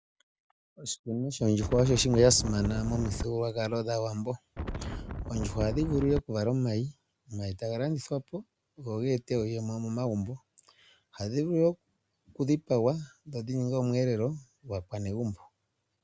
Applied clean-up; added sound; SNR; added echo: none; Wind; 5 dB; none.